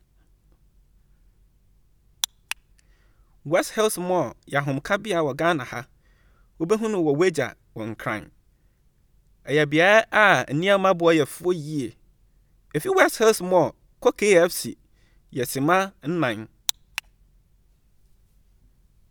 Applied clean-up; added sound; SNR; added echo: none; none; none; none.